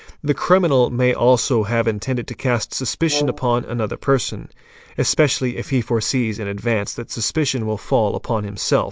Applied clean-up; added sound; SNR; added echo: none; Brass instrument; 11 dB; none.